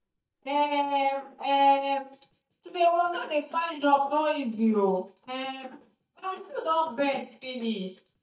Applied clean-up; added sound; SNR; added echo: neural mask model DeepFilterNet 3.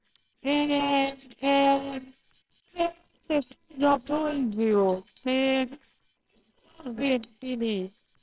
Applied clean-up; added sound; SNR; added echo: neural separator model SepFormer WHAMR!.